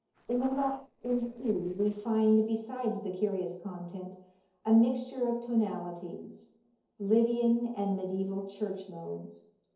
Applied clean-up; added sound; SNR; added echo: neural separator model SepFormer DNS4.